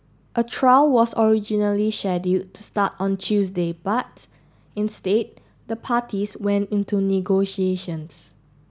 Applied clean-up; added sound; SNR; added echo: none; none; none; none.